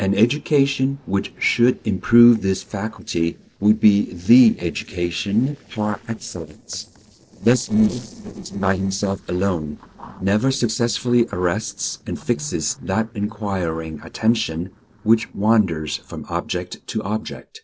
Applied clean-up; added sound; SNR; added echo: neural separator model SepFormer DNS4.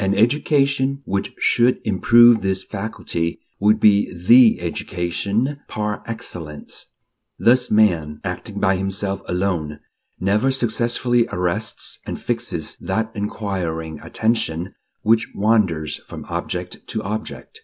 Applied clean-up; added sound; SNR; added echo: none; none; none; none.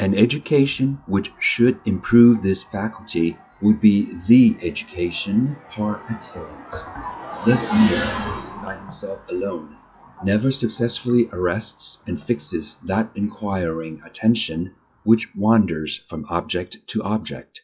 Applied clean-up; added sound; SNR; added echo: classical method log-MMSE.